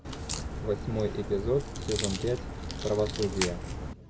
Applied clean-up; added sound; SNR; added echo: none; Crack; 4 dB; none.